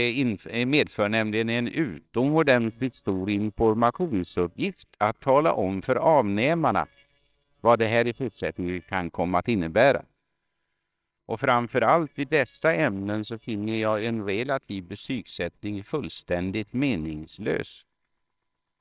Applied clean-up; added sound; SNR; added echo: neural separator model SepFormer WHAMR!.